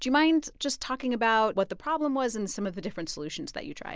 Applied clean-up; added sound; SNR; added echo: none; none; none; none.